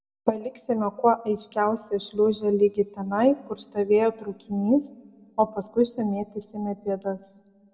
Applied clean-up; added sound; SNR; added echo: none; none; none; reverberation time 1.2 s.